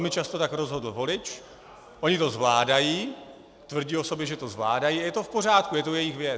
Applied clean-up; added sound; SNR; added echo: none; none; none; none.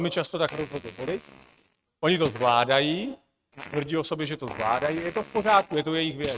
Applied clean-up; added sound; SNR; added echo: neural mask model RNNoise.